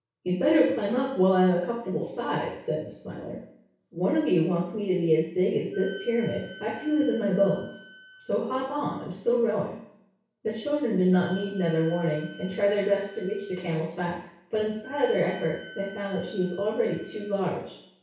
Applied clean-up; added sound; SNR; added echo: none; Wind instrument, woodwind instrument; 20 dB; reverberation time 0.6 s.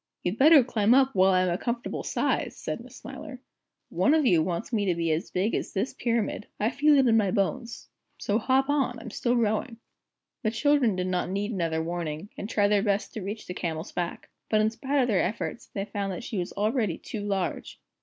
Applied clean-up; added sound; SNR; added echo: none; none; none; none.